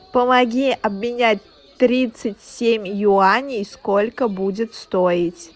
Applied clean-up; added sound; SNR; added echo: none; none; none; none.